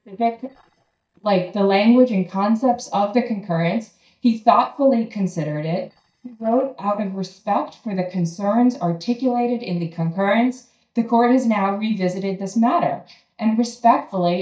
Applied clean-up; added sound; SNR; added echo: neural mask model DeepFilterNet 3.